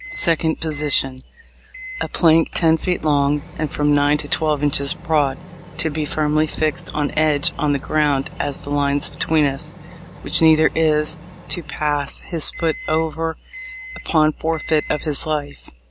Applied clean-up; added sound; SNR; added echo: none; Microwave oven; 17 dB; none.